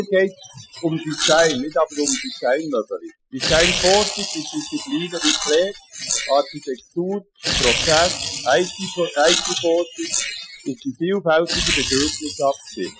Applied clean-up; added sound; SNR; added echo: classical method Wiener filter.